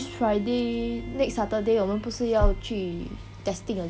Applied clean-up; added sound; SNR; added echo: none; Bowed string instrument; 19 dB; none.